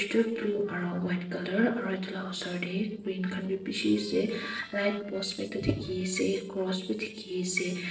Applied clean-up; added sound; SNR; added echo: neural separator model SepFormer DNS4.